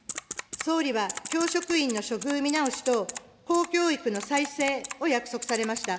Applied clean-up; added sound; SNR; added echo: none; Typing; 11 dB; none.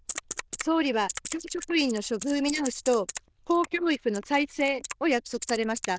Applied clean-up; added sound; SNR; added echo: neural diffusion model UNIVERSE++.